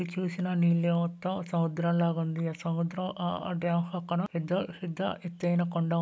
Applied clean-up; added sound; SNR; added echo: none; none; none; none.